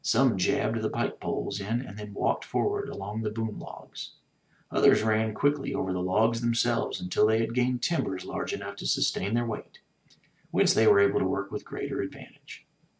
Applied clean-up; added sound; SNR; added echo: none; none; none; none.